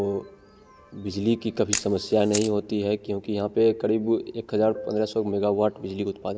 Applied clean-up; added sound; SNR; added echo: none; Camera; 10 dB; none.